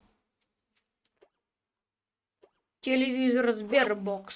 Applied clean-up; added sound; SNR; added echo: neural mask model RNNoise.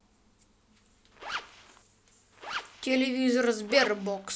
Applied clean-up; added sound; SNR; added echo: none; Zipper (clothing); 10 dB; none.